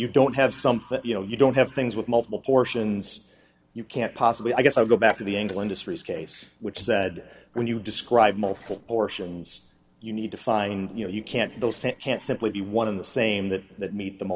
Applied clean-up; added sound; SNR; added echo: neural separator model SepFormer DNS4.